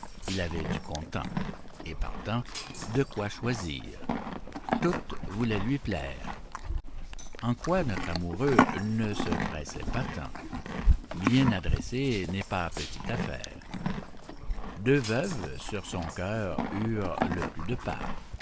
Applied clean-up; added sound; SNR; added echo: none; Livestock, farm animals, working animals; 1 dB; none.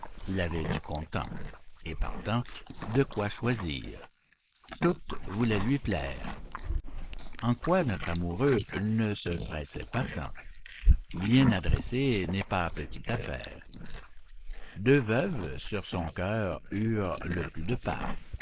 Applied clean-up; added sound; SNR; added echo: neural mask model Resemble Enhance denoiser.